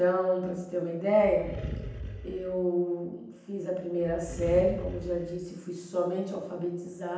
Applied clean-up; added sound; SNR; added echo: none; Animal; 9 dB; reverberation time 0.9 s.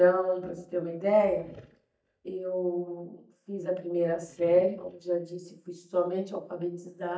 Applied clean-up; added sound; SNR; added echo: neural mask model DeepFilterNet 3.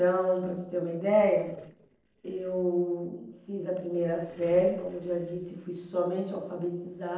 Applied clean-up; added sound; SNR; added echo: neural separator model SepFormer DNS4.